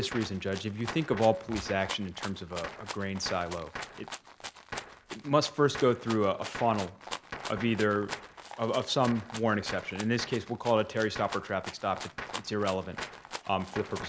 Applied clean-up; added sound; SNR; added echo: none; Rattle (instrument) + Gunshot, gunfire; 11 dB; none.